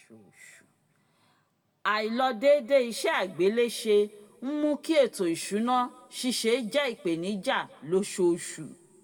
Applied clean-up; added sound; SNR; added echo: none; none; none; reverberation time 2.2 s.